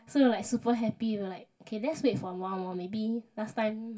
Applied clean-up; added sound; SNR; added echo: none; none; none; reverberation time 0.2 s.